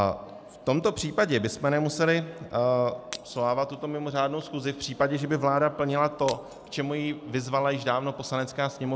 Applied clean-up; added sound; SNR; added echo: none; Shatter; 17 dB; none.